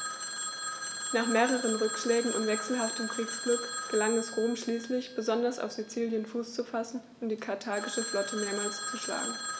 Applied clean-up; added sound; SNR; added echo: none; Telephone; 5 dB; none.